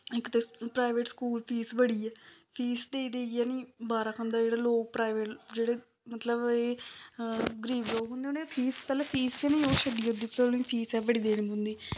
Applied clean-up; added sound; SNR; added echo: none; none; none; none.